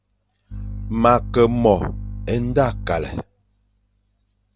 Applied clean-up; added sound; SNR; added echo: none; none; none; none.